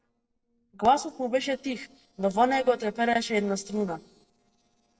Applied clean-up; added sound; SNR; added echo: neural separator model SepFormer DNS4.